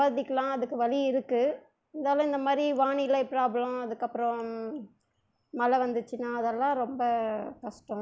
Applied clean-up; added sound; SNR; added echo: none; none; none; none.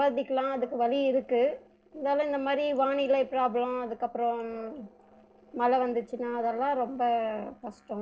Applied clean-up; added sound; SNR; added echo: neural separator model SepFormer DNS4.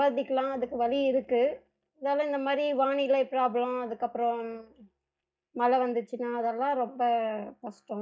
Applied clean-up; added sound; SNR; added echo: neural mask model DeepFilterNet 3.